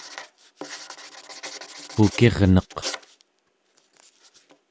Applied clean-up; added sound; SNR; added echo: none; Writing; 15 dB; none.